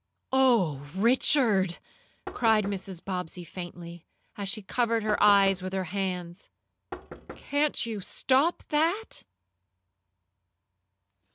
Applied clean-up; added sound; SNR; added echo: none; Knock; 16 dB; none.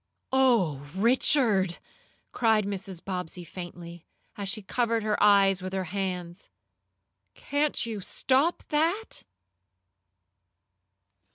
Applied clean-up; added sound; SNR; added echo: none; none; none; none.